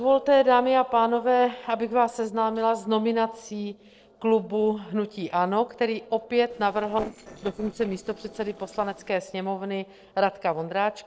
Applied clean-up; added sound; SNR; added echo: neural separator model SepFormer DNS4.